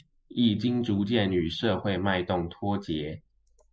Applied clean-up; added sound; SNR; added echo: neural mask model Resemble Enhance denoiser.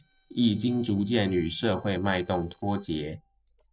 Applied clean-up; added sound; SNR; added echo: neural separator model SepFormer DNS4.